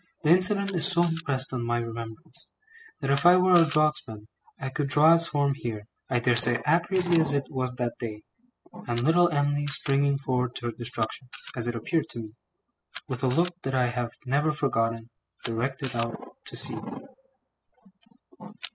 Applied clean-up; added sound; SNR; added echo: classical method spectral subtraction.